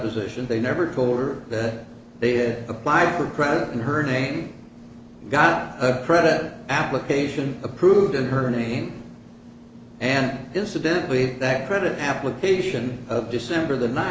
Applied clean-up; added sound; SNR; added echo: none; none; none; none.